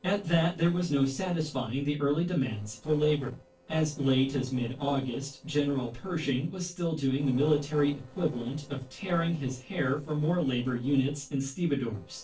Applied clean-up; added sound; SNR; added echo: neural separator model SepFormer DNS4.